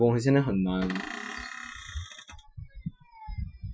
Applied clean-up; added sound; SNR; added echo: classical method Wiener filter.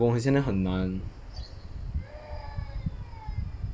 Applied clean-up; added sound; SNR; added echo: none; none; none; none.